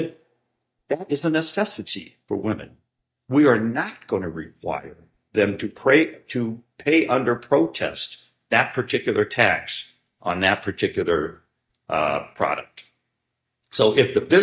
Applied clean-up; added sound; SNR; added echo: neural mask model DeepFilterNet 3.